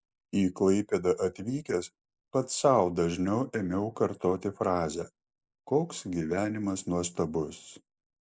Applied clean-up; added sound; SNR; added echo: neural mask model Resemble Enhance denoiser.